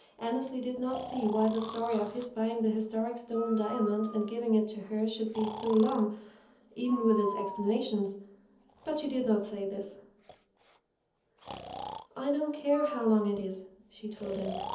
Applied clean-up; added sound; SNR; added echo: none; Breathing; 13 dB; reverberation time 0.7 s.